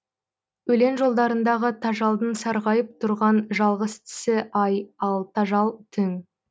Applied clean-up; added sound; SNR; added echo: none; none; none; none.